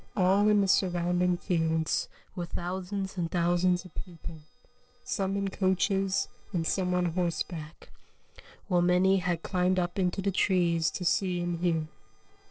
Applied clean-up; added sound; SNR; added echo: neural separator model SepFormer DNS4.